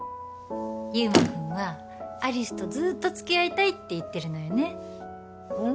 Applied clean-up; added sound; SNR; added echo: none; Motor vehicle (road); -2 dB; none.